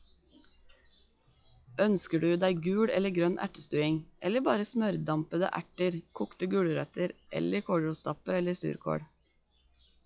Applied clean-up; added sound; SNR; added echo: classical method log-MMSE.